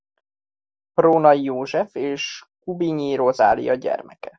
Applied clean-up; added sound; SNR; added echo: none; none; none; none.